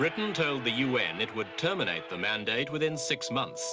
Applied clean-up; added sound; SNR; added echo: none; none; none; none.